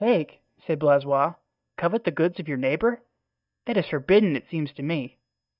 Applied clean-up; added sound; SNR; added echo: neural mask model DeepFilterNet 3.